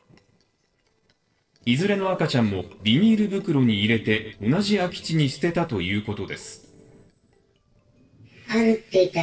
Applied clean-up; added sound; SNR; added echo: neural separator model SepFormer DNS4.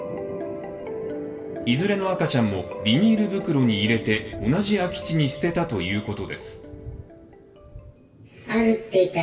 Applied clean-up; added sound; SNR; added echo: none; Thunder; 18 dB; reverberation time 0.8 s.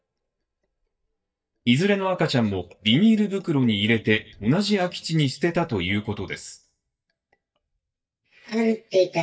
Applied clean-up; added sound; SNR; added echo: neural mask model DeepFilterNet 3.